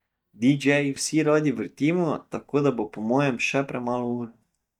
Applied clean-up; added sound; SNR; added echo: neural mask model DeepFilterNet 3.